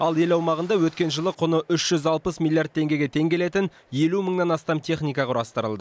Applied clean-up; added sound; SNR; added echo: none; none; none; none.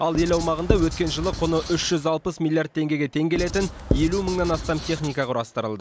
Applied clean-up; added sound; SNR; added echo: none; Writing; 6 dB; none.